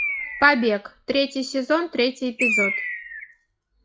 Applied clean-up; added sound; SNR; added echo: classical method log-MMSE.